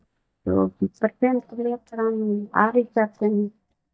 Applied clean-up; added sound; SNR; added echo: neural mask model DeepFilterNet 3.